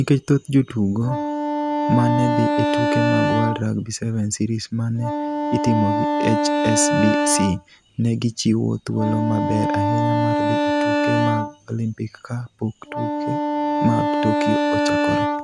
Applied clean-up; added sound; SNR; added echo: none; Wind instrument, woodwind instrument; 0 dB; none.